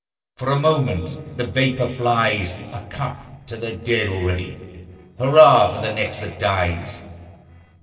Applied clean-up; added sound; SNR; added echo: neural separator model SepFormer DNS4.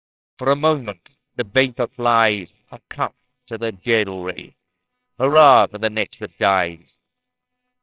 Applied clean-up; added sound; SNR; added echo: neural separator model SepFormer WHAMR!.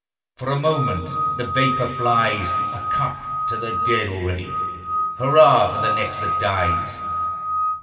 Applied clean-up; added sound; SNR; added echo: none; Screech / Glass; 1 dB; reverberation time 2.4 s.